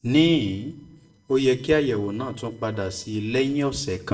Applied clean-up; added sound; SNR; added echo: neural separator model SepFormer DNS4.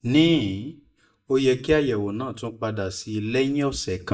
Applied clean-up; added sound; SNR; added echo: neural mask model DeepFilterNet 3.